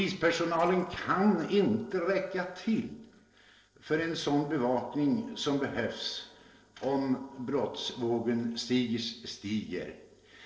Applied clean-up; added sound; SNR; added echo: neural separator model SepFormer DNS4.